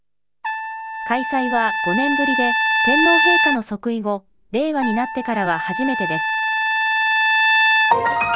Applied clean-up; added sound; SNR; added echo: none; Trumpet; -4 dB; none.